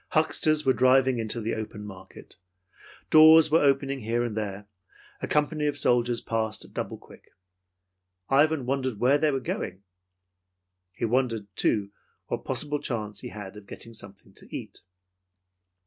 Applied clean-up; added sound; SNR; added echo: none; none; none; none.